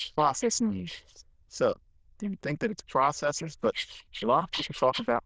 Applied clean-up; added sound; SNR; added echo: neural diffusion model UNIVERSE++.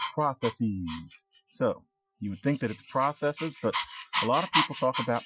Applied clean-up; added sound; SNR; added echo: classical method Wiener filter.